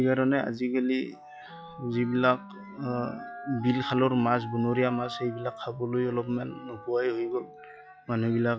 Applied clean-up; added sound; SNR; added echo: classical method log-MMSE.